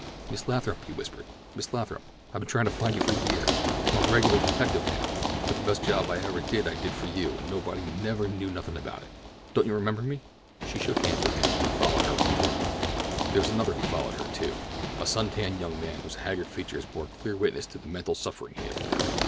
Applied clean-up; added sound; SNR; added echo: none; Run; 0 dB; none.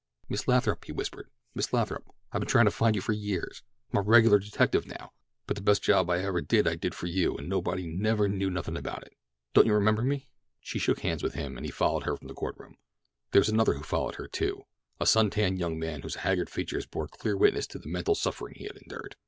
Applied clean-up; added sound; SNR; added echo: none; none; none; none.